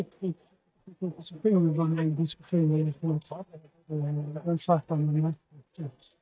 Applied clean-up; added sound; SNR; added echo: neural mask model DeepFilterNet 3.